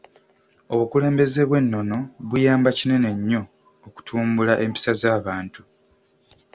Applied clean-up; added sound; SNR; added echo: none; none; none; none.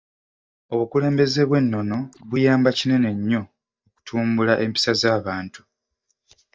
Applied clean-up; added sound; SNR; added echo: neural mask model DeepFilterNet 3.